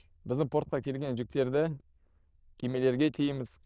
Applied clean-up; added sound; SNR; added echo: neural diffusion model UNIVERSE++.